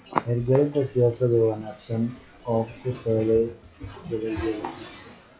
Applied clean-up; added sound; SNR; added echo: classical method log-MMSE.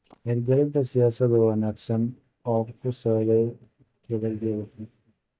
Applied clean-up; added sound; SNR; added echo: neural mask model DeepFilterNet 3.